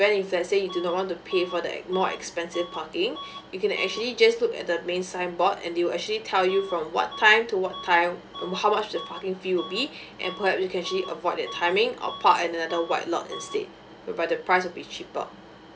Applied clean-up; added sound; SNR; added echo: none; Bus / Alarm; 16 dB; none.